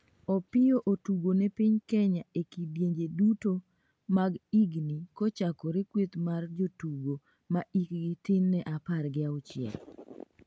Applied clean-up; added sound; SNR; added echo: none; none; none; none.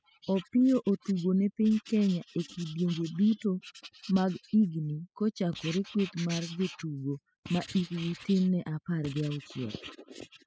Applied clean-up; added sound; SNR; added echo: classical method spectral subtraction.